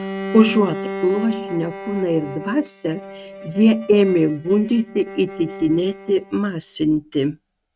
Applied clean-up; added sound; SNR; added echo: neural mask model RNNoise.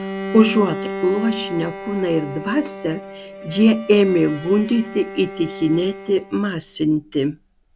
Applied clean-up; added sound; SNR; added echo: none; Bowed string instrument; 11 dB; none.